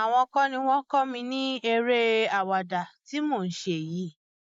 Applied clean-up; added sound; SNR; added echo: neural mask model Resemble Enhance denoiser.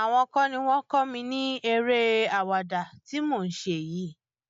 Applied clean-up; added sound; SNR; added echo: none; none; none; none.